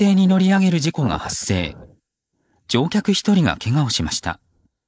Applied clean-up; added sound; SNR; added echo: neural mask model Resemble Enhance denoiser.